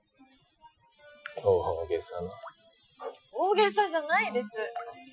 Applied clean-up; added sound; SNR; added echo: classical method Wiener filter.